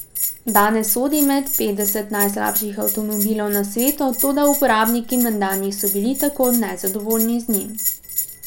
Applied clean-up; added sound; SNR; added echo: none; Bell; 5 dB; none.